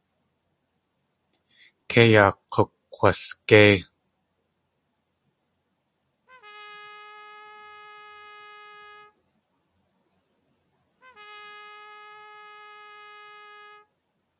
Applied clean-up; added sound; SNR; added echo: none; Trumpet; 20 dB; none.